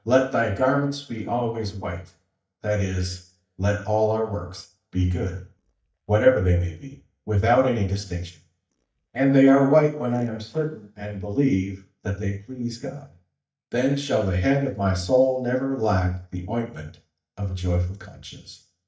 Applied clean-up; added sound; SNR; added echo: neural mask model DeepFilterNet 3.